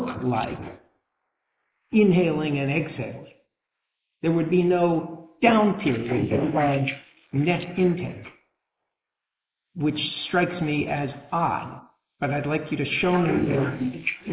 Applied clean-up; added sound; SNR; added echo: neural mask model Resemble Enhance denoiser.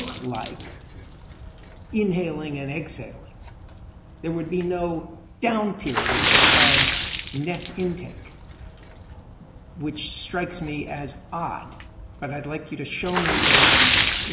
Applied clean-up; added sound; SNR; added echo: none; Splash, splatter; -4 dB; none.